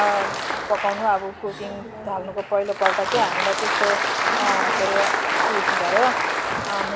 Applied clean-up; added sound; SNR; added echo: none; Applause; -1 dB; none.